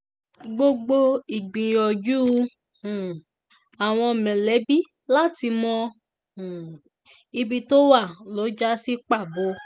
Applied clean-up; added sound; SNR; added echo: none; none; none; none.